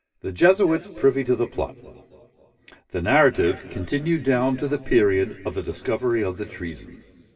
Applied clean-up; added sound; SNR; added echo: none; none; none; reverberation time 2.5 s.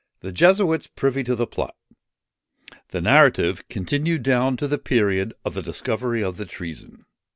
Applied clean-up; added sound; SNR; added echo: none; none; none; none.